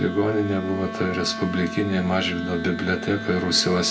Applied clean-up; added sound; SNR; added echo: none; Wind instrument, woodwind instrument; 10 dB; reverberation time 0.2 s.